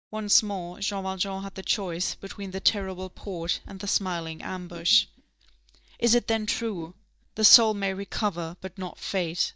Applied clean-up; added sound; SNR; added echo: neural mask model DeepFilterNet 3.